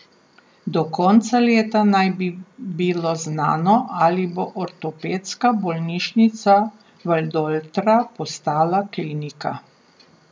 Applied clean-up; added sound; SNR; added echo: none; none; none; none.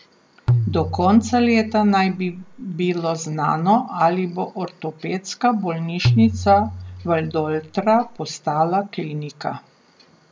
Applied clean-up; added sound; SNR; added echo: none; Tabla; 5 dB; none.